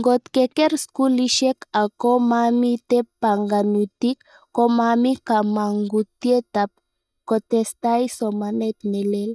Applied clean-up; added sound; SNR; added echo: neural mask model DeepFilterNet 3.